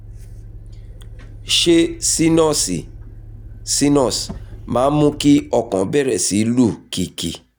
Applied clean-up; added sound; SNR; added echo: none; Motor vehicle (road); 17 dB; none.